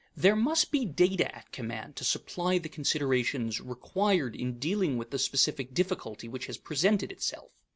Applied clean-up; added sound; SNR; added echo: none; none; none; none.